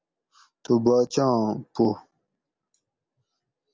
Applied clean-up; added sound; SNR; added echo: none; none; none; none.